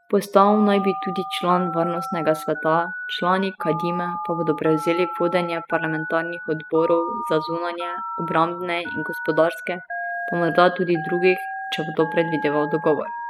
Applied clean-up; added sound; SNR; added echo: classical method spectral subtraction.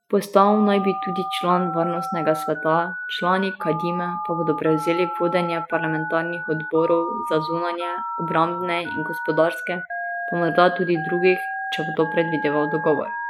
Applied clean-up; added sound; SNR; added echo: classical method Wiener filter.